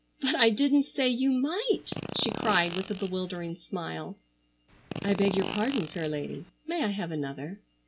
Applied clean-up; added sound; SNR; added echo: none; Fart; 8 dB; none.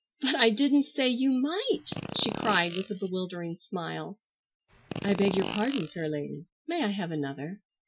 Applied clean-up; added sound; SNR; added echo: classical method Wiener filter.